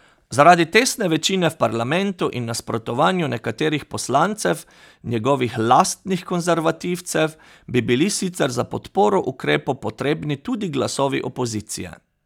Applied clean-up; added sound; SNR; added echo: none; none; none; none.